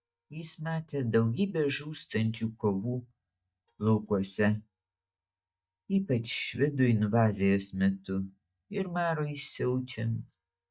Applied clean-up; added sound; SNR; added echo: neural mask model DeepFilterNet 3.